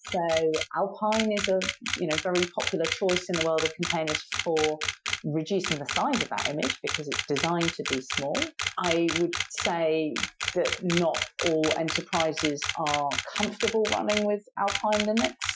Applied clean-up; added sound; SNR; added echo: classical method Wiener filter.